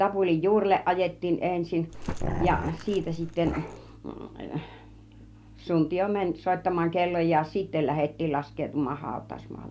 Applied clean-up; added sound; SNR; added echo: none; Growling; 5 dB; none.